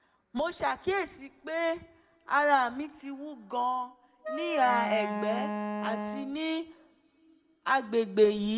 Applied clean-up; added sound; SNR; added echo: none; Wind instrument, woodwind instrument; 4 dB; reverberation time 1.3 s.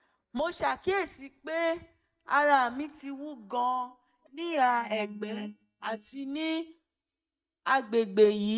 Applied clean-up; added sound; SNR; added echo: neural mask model DeepFilterNet 3.